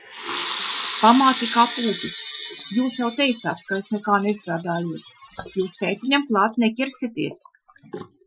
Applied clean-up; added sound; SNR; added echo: classical method Wiener filter.